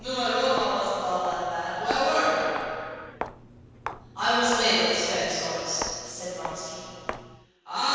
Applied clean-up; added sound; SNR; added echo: none; Walk, footsteps; 13 dB; reverberation time 2.2 s.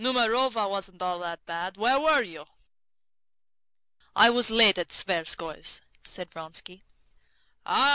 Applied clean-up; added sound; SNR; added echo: none; none; none; none.